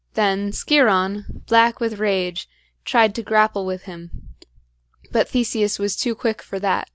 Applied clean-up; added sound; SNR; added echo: none; none; none; none.